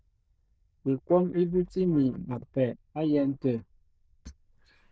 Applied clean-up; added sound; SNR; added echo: neural diffusion model UNIVERSE++.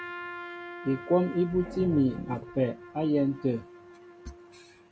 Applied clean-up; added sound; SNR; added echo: none; Trumpet + Growling; 12 dB; none.